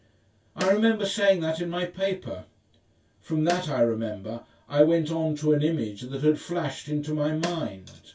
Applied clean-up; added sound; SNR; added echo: none; Snare drum; 11 dB; reverberation time 0.1 s.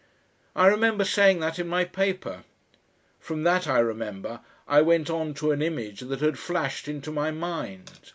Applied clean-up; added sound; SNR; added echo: none; none; none; none.